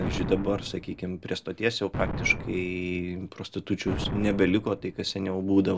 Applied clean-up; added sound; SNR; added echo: none; Explosion; 9 dB; none.